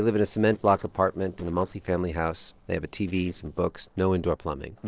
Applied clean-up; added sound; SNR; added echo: neural separator model SepFormer DNS4.